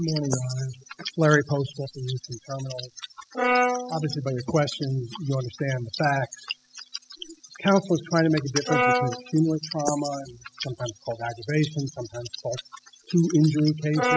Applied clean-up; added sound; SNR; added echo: classical method spectral subtraction.